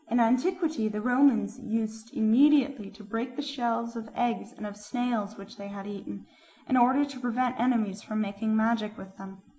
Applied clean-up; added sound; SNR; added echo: none; none; none; none.